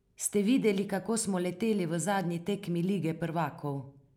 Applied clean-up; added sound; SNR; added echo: none; none; none; none.